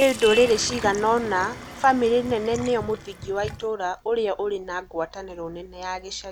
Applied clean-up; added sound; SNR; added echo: none; Sink (filling or washing) + Vehicle horn, car horn, honking; 12 dB; none.